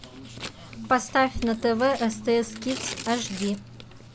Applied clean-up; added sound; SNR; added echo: none; Tearing; 15 dB; none.